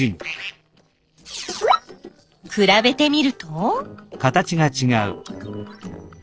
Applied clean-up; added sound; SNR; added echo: neural separator model SepFormer DNS4.